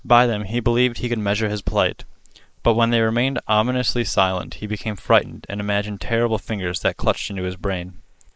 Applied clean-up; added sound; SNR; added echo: neural mask model Resemble Enhance denoiser.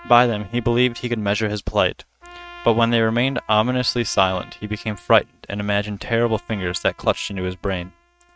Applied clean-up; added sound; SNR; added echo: neural mask model RNNoise.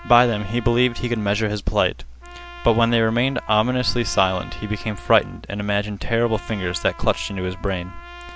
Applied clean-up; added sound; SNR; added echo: none; Trumpet; 20 dB; none.